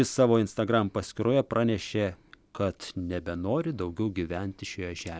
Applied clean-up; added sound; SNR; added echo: none; none; none; none.